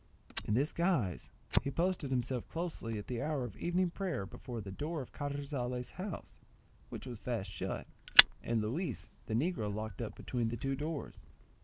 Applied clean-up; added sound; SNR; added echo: none; Fire; 5 dB; none.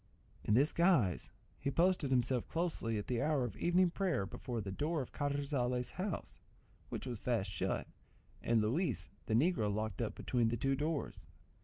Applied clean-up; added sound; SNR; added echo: none; none; none; none.